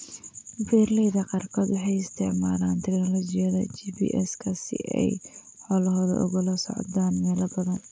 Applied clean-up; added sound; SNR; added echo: none; none; none; none.